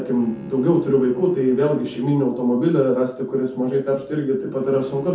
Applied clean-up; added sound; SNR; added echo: none; Bowed string instrument; 20 dB; reverberation time 0.5 s.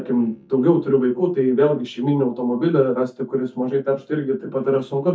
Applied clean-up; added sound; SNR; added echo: neural mask model DeepFilterNet 3.